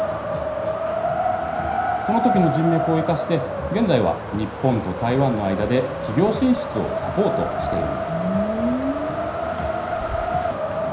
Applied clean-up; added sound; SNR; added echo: none; Wind; 2 dB; reverberation time 0.5 s.